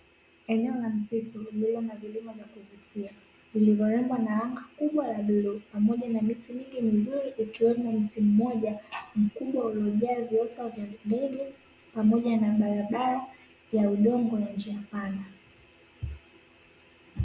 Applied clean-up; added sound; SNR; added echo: none; none; none; none.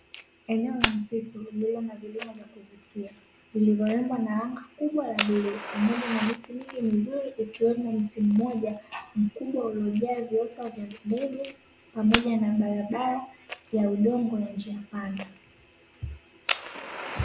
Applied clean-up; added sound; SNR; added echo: none; Fire; 10 dB; none.